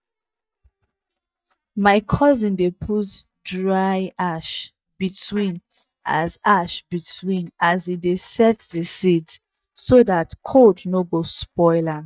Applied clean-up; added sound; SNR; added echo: neural mask model DeepFilterNet 3.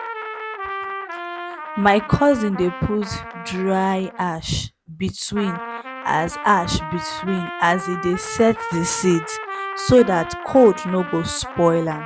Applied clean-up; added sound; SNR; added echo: none; Trumpet; 10 dB; none.